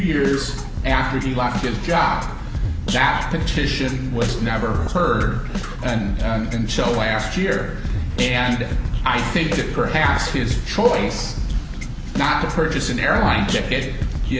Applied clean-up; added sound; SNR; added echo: none; Drum kit; 7 dB; none.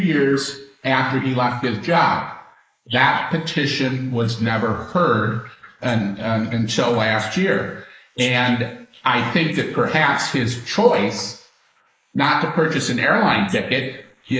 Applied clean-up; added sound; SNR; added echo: neural mask model Resemble Enhance denoiser.